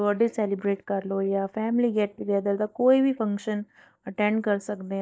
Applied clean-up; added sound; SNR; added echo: neural mask model DeepFilterNet 3.